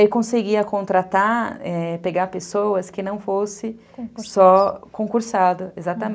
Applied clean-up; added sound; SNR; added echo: none; none; none; none.